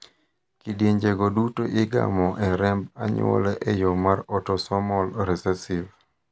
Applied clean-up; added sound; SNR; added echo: none; none; none; none.